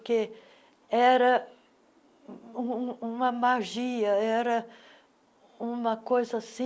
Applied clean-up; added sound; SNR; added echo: none; none; none; none.